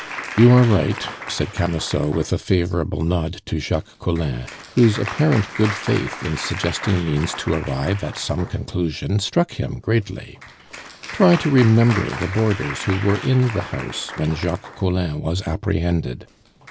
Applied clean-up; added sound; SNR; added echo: none; Applause; 13 dB; none.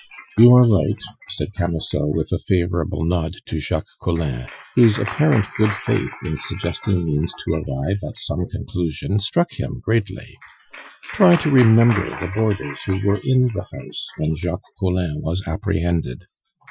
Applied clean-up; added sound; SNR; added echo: classical method Wiener filter.